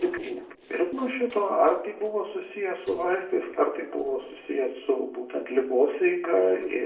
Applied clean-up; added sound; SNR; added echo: neural separator model SepFormer DNS4.